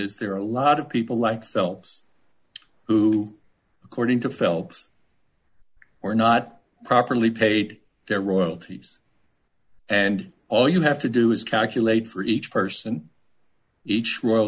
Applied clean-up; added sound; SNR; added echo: none; none; none; none.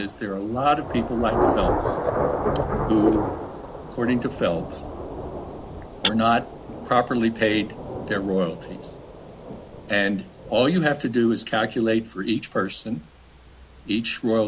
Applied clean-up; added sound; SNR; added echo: none; Thunder / Rain + Tap / Glass; 5 dB; none.